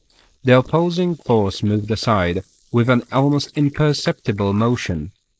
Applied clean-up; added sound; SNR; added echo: neural mask model Resemble Enhance denoiser.